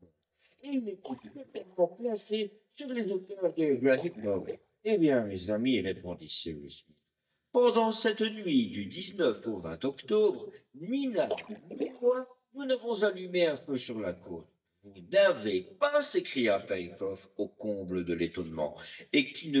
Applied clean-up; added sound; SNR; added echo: neural mask model DeepFilterNet 3.